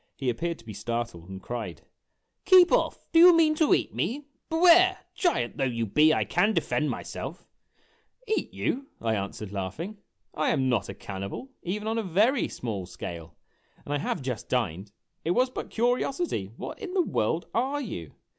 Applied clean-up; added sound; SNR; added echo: none; none; none; none.